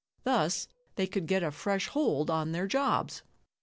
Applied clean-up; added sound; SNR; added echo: neural separator model SepFormer DNS4.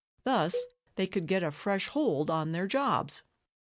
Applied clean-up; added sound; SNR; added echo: neural mask model RNNoise.